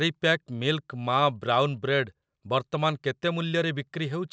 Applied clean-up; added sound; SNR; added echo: none; none; none; none.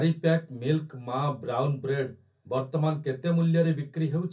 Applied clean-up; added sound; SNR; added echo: none; none; none; reverberation time 0.3 s.